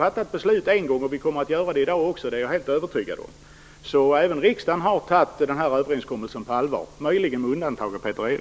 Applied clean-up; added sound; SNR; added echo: none; none; none; none.